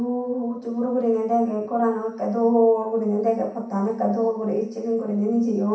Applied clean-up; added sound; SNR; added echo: none; none; none; reverberation time 0.6 s.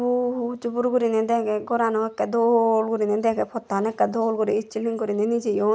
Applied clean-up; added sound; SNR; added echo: none; none; none; none.